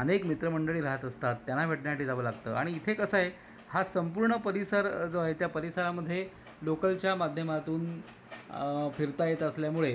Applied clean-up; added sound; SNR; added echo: none; none; none; none.